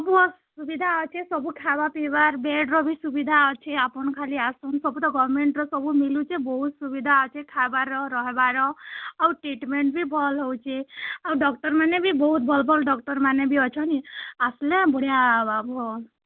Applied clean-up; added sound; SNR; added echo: none; none; none; none.